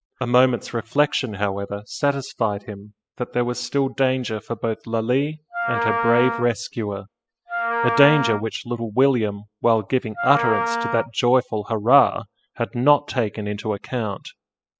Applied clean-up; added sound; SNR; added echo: classical method spectral subtraction.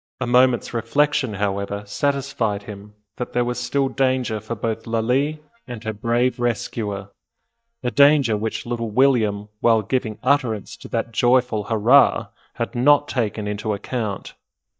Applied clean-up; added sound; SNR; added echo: neural mask model DeepFilterNet 3.